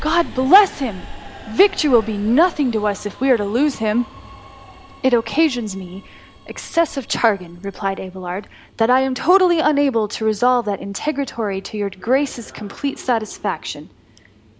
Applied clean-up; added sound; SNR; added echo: none; Subway, metro, underground; 19 dB; none.